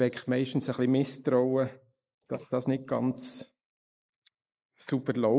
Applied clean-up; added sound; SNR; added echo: neural mask model Resemble Enhance denoiser.